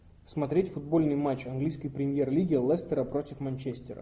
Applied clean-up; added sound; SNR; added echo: none; none; none; none.